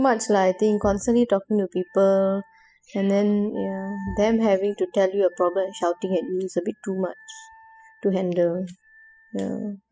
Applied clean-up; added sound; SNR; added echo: classical method spectral subtraction.